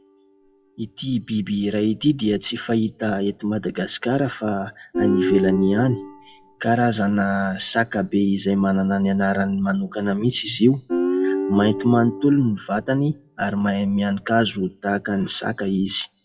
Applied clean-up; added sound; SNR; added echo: classical method WPE with log-MMSE.